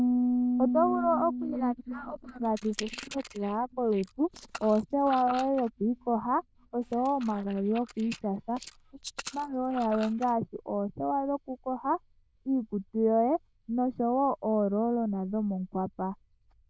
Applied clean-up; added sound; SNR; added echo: neural diffusion model UNIVERSE++.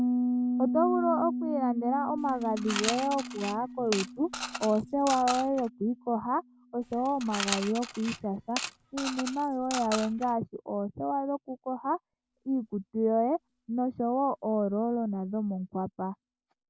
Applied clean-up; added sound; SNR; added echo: none; Piano + Coin (dropping) / Mechanisms; 6 dB; none.